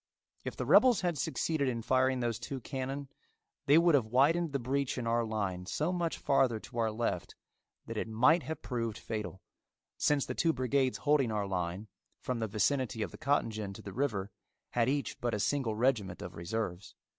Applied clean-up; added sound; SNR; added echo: none; none; none; none.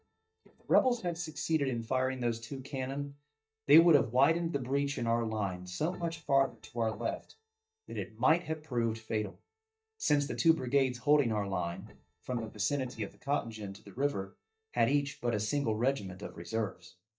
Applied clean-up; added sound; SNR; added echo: neural mask model DeepFilterNet 3.